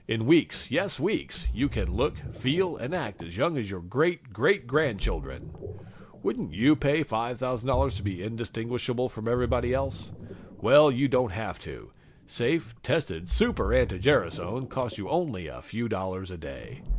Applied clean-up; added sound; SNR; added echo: none; Ocean; 10 dB; none.